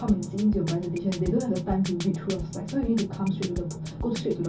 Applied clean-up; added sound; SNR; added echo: none; Drum kit; 10 dB; reverberation time 0.4 s.